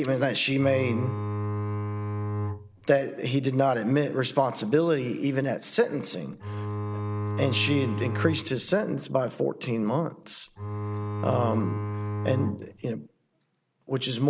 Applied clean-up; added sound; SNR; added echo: none; Bowed string instrument; 3 dB; none.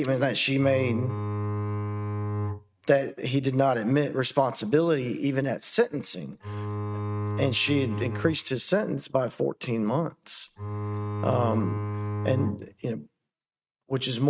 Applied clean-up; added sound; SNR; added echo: neural mask model RNNoise.